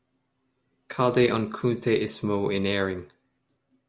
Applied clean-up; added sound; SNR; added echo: none; none; none; none.